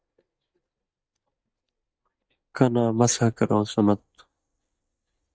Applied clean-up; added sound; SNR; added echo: neural mask model DeepFilterNet 3.